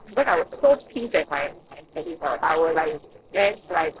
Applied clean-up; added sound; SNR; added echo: neural separator model SepFormer DNS4.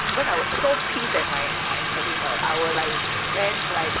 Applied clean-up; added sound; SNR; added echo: none; Bathtub (filling or washing); -2 dB; reverberation time 1.9 s.